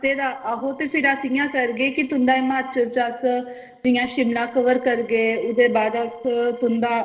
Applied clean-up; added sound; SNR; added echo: neural separator model SepFormer DNS4.